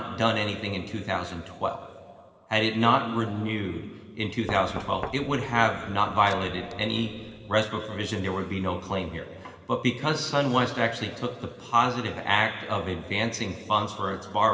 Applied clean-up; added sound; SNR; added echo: none; Knock; 14 dB; reverberation time 2.2 s.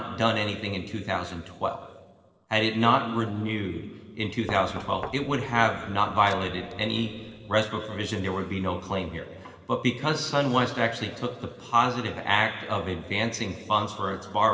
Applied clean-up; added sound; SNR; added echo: neural separator model SepFormer DNS4.